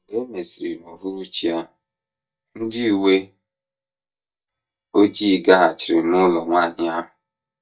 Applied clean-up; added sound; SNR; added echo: neural mask model DeepFilterNet 3.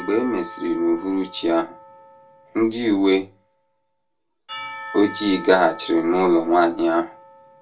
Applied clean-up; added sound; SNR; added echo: none; Church bell / Percussion; 17 dB; reverberation time 0.2 s.